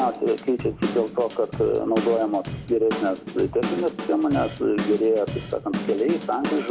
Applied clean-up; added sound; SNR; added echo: none; Drum / Drum kit; 8 dB; none.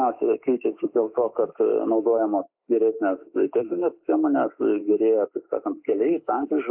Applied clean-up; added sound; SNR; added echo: neural mask model Resemble Enhance denoiser.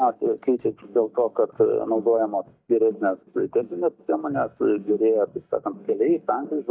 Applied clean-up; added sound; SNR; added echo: neural mask model DeepFilterNet 3.